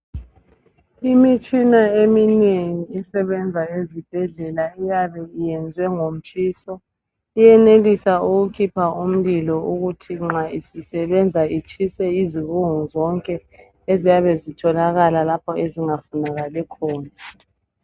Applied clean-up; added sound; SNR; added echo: none; none; none; none.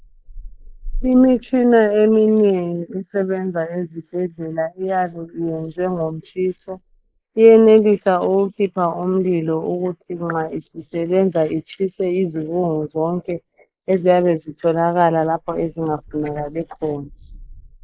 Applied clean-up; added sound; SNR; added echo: neural mask model Resemble Enhance denoiser.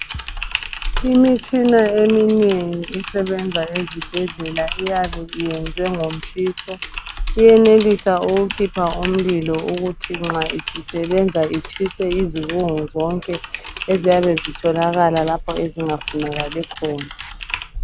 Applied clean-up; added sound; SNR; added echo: none; Typing; 11 dB; none.